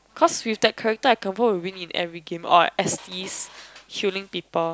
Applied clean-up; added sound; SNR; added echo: none; none; none; none.